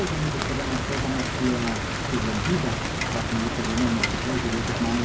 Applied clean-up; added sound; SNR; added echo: none; Rain; -1 dB; reverberation time 0.3 s.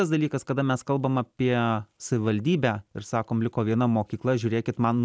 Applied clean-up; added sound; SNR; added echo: none; none; none; none.